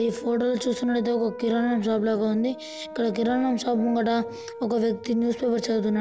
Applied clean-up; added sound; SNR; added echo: none; Brass instrument; 14 dB; none.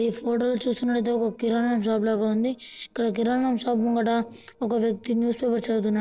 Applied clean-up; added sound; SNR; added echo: neural separator model SepFormer DNS4.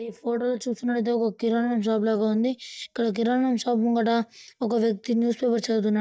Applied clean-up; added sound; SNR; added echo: neural mask model DeepFilterNet 3.